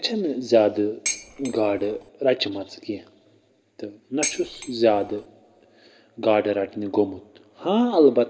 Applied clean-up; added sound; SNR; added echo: none; Dishes, pots, and pans; 9 dB; reverberation time 2.1 s.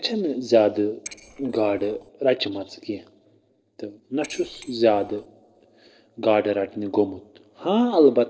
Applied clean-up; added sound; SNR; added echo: neural separator model SepFormer DNS4.